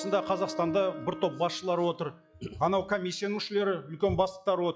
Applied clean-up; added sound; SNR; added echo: classical method log-MMSE.